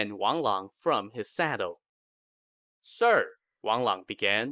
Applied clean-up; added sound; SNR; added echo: neural mask model Resemble Enhance denoiser.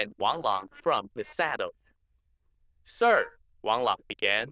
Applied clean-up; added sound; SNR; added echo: neural diffusion model UNIVERSE++.